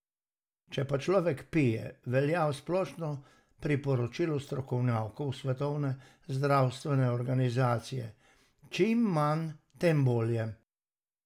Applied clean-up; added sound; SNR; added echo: none; none; none; none.